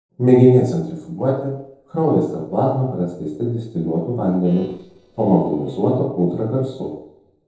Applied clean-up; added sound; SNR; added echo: neural separator model SepFormer DNS4.